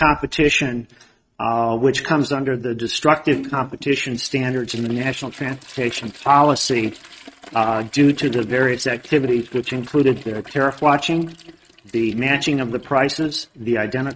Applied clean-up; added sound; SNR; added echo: neural mask model RNNoise.